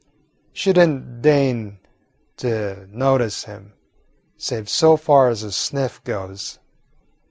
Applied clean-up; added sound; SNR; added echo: none; none; none; none.